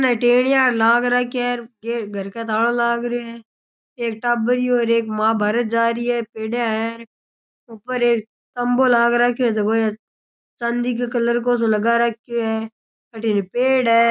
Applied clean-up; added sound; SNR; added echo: none; none; none; none.